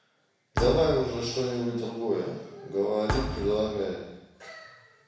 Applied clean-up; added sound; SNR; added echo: none; Thump, thud; 6 dB; reverberation time 1.1 s.